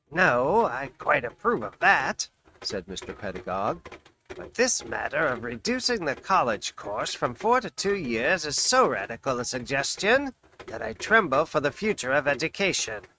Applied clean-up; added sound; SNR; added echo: neural mask model RNNoise.